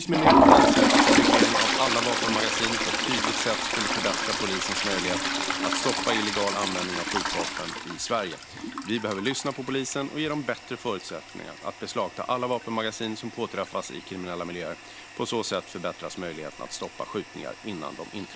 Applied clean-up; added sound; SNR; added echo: none; Toilet flush; -4 dB; none.